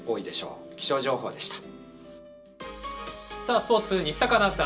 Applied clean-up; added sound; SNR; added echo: none; none; none; reverberation time 0.2 s.